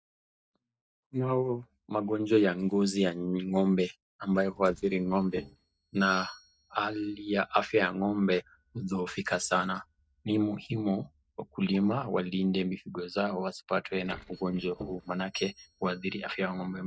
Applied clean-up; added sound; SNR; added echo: neural mask model DeepFilterNet 3.